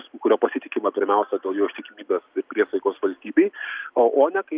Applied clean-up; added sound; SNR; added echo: none; none; none; none.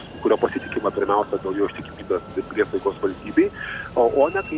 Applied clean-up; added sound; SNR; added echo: none; Train; 15 dB; none.